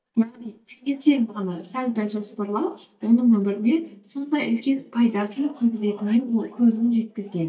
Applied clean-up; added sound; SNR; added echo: neural mask model DeepFilterNet 3.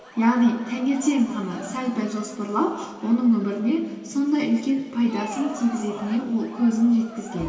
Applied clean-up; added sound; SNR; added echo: none; Crowd; 18 dB; reverberation time 2.0 s.